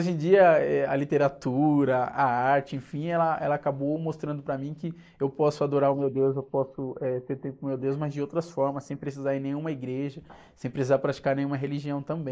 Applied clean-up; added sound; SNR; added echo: neural mask model Resemble Enhance denoiser.